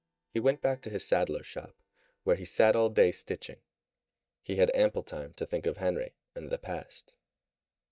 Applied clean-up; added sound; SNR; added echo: neural mask model DeepFilterNet 3.